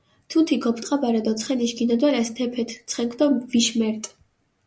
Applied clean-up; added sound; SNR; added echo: none; none; none; none.